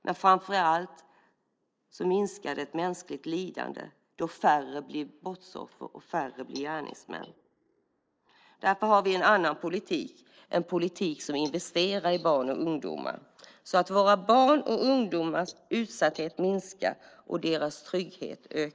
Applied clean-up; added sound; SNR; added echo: neural mask model Resemble Enhance denoiser.